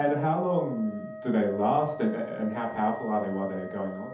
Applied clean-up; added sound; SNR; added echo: none; Wind instrument, woodwind instrument; 14 dB; reverberation time 0.6 s.